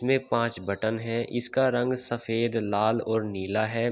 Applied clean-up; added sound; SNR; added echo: none; none; none; none.